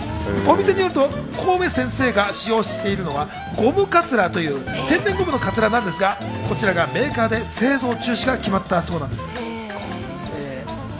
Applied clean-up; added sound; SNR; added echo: none; none; none; none.